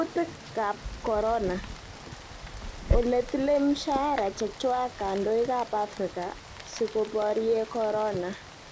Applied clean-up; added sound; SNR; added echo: none; Rain; 8 dB; none.